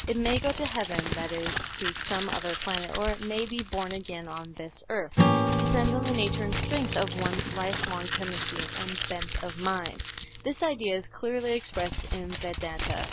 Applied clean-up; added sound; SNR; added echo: none; Crumpling, crinkling + Acoustic guitar / Strum; -2 dB; none.